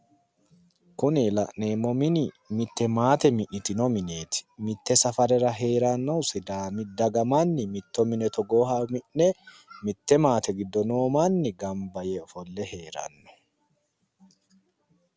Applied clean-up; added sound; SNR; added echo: none; none; none; none.